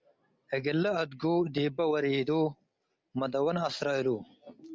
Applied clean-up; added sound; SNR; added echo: none; none; none; none.